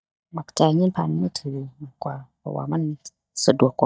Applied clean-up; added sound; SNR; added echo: neural mask model DeepFilterNet 3.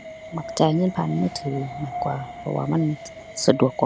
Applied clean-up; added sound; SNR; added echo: none; Wind; 12 dB; none.